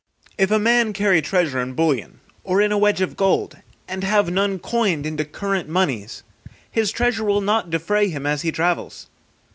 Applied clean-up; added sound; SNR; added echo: none; none; none; none.